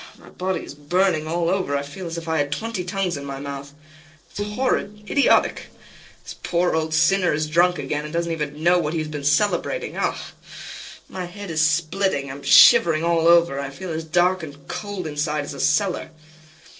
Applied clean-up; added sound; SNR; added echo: neural separator model SepFormer DNS4.